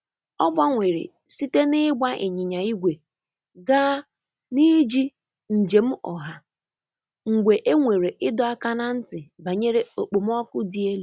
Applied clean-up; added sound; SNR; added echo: none; none; none; none.